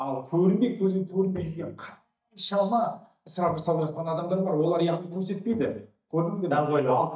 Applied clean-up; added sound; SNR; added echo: neural mask model DeepFilterNet 3.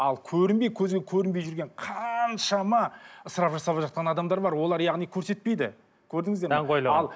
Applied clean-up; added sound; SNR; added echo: none; none; none; none.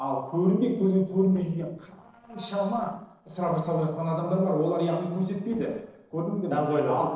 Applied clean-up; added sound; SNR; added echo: neural separator model SepFormer DNS4.